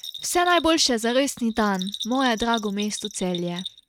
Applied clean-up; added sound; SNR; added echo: neural mask model RNNoise.